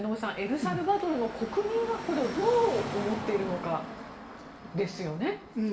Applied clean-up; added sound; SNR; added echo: none; Car passing by / Traffic noise, roadway noise; 9 dB; reverberation time 0.5 s.